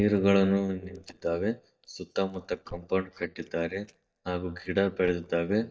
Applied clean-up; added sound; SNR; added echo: neural mask model DeepFilterNet 3.